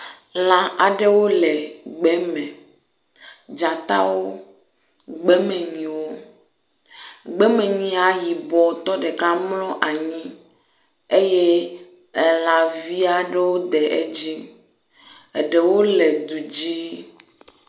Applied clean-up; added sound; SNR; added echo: none; none; none; none.